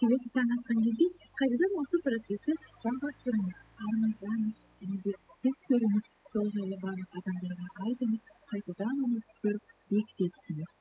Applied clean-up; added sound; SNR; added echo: classical method spectral subtraction.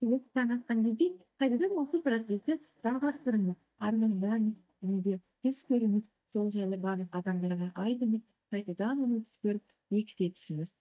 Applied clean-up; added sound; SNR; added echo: neural mask model DeepFilterNet 3.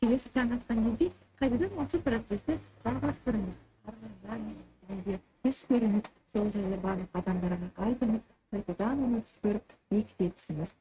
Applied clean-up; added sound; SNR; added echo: neural mask model RNNoise.